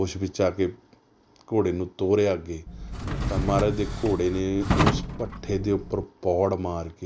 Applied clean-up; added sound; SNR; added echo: none; Drawer open or close; 2 dB; none.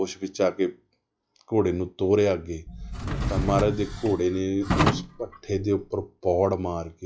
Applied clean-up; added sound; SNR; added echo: classical method log-MMSE.